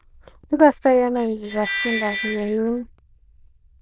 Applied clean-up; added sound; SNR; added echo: neural diffusion model UNIVERSE++.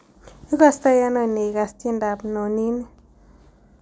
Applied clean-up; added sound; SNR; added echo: none; none; none; none.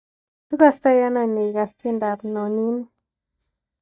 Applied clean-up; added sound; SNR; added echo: neural mask model DeepFilterNet 3.